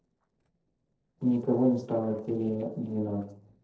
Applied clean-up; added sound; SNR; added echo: neural separator model SepFormer DNS4.